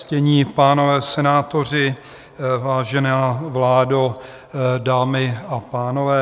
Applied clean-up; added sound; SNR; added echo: none; none; none; none.